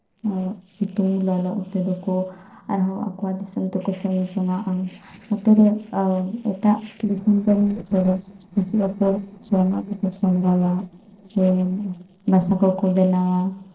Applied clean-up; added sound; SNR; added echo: neural separator model SepFormer DNS4.